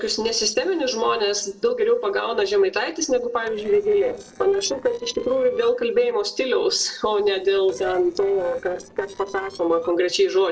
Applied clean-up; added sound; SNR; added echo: neural separator model SepFormer DNS4.